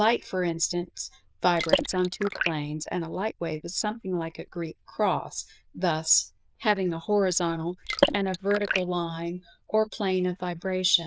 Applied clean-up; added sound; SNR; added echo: neural diffusion model UNIVERSE++.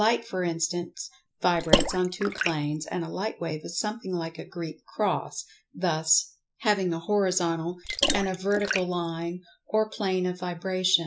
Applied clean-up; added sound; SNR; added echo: neural mask model Resemble Enhance denoiser.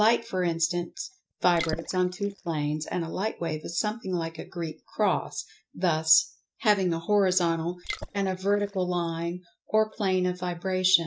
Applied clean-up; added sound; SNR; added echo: neural mask model DeepFilterNet 3.